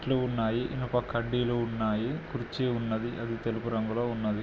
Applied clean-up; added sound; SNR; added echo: none; none; none; none.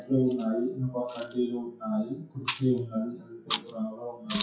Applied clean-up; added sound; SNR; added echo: classical method WPE with log-MMSE.